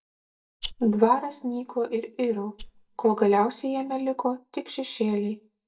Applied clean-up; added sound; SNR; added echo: neural mask model DeepFilterNet 3.